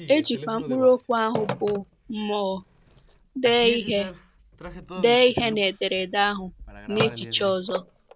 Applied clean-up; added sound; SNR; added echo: none; Telephone; 12 dB; none.